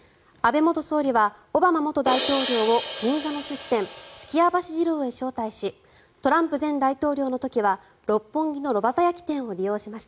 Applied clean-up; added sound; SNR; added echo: none; Crash cymbal; 5 dB; none.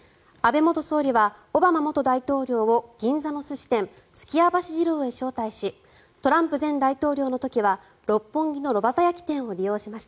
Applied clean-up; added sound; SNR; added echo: none; none; none; none.